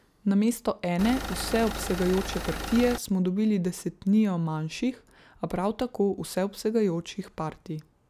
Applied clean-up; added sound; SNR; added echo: none; Engine; 6 dB; none.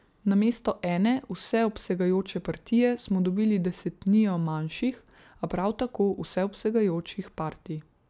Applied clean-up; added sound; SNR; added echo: none; none; none; none.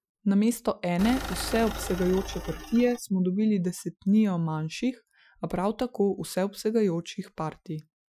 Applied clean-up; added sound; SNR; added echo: classical method Wiener filter.